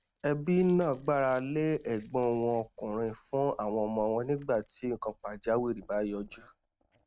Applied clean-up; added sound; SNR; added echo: neural mask model RNNoise.